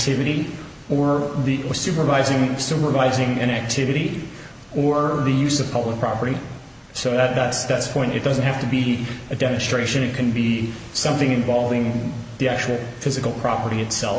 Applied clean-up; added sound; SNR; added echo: none; none; none; none.